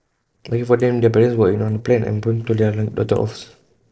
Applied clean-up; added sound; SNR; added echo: neural separator model SepFormer DNS4.